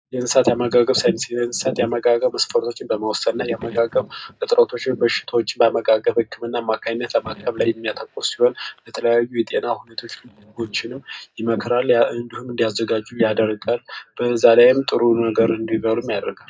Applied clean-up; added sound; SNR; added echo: neural mask model DeepFilterNet 3.